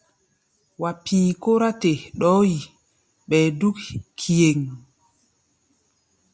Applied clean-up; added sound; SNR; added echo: none; none; none; none.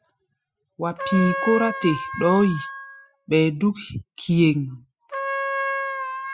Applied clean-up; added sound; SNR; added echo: classical method spectral subtraction.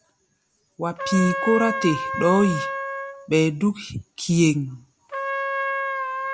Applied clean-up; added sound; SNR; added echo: none; Trumpet; 6 dB; none.